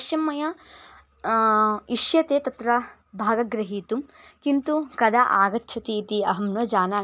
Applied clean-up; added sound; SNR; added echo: none; none; none; none.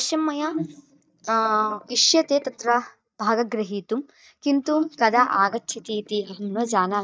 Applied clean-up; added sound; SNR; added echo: neural mask model DeepFilterNet 3.